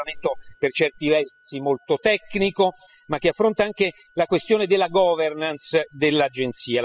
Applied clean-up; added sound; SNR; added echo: classical method spectral subtraction.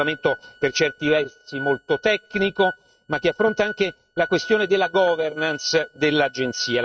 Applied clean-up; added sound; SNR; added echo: neural mask model RNNoise.